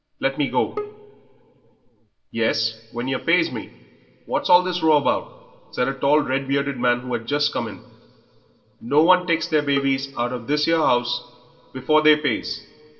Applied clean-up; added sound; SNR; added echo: none; Bowed string instrument; 14 dB; reverberation time 1.8 s.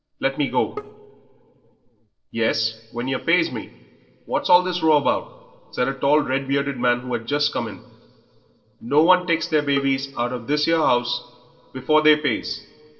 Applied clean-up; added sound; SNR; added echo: neural separator model SepFormer DNS4.